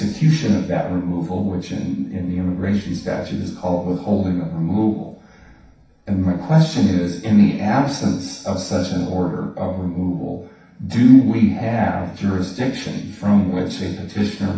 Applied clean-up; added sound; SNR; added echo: none; none; none; reverberation time 0.7 s.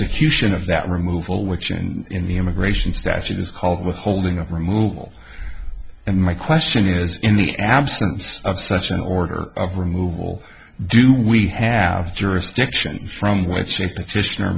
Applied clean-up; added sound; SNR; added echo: none; none; none; none.